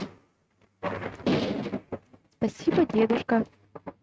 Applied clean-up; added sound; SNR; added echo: neural mask model RNNoise.